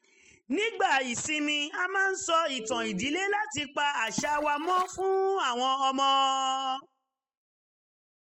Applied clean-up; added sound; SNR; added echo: classical method spectral subtraction.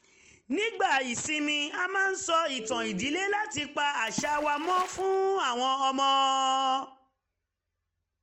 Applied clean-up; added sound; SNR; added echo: none; Water / Splash, splatter + Telephone; 15 dB; none.